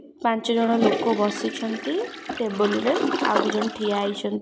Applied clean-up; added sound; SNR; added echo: none; Toilet flush; 4 dB; none.